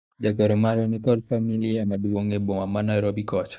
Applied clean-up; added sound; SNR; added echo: neural mask model DeepFilterNet 3.